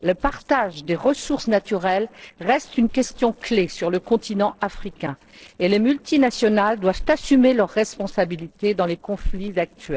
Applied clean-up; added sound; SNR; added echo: neural separator model SepFormer DNS4.